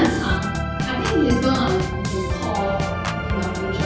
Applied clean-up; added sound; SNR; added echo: none; Organ; 1 dB; reverberation time 0.6 s.